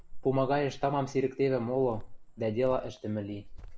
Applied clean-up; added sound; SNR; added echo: none; Cricket; 13 dB; none.